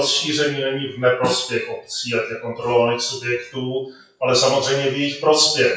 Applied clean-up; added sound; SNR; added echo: classical method WPE with log-MMSE.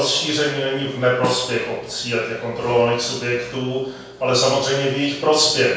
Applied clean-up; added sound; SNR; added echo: none; Snare drum; 16 dB; reverberation time 0.7 s.